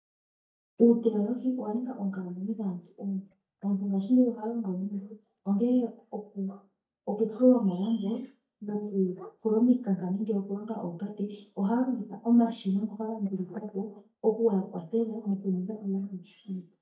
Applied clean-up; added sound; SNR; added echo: neural mask model DeepFilterNet 3.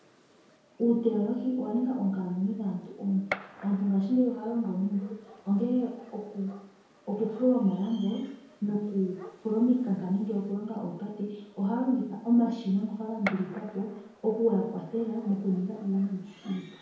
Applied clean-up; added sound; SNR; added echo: none; Gunshot, gunfire; 19 dB; reverberation time 0.9 s.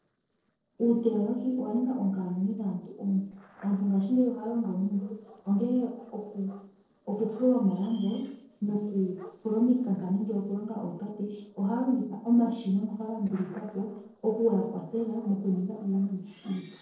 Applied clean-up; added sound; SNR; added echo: neural separator model SepFormer DNS4.